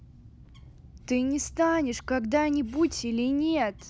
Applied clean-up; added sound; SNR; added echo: none; Bird; 19 dB; none.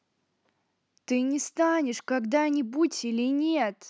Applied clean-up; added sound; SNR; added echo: none; none; none; none.